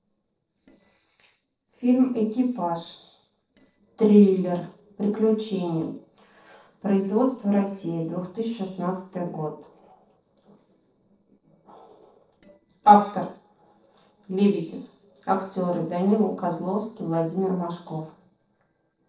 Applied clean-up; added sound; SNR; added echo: neural separator model SepFormer DNS4.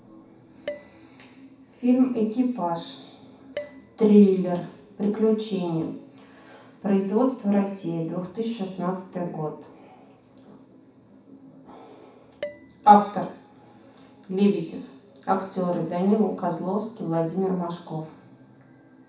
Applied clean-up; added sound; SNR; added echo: none; Dishes, pots, and pans; 19 dB; reverberation time 0.7 s.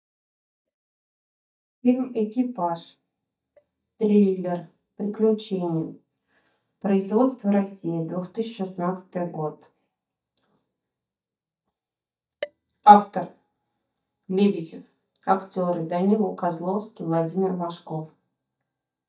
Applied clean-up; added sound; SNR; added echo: neural mask model DeepFilterNet 3.